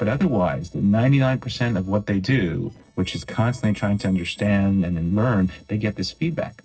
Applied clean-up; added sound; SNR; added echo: neural separator model SepFormer DNS4.